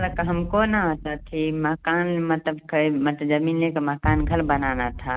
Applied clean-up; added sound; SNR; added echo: none; Boom; 10 dB; none.